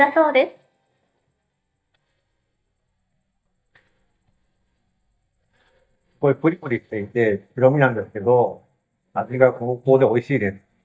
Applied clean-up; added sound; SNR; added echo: neural mask model DeepFilterNet 3.